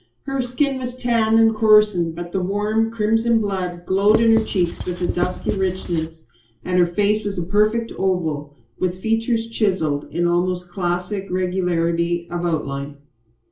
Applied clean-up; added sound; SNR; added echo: none; Writing; 7 dB; reverberation time 0.3 s.